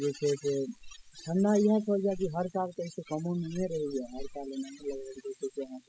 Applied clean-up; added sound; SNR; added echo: classical method spectral subtraction.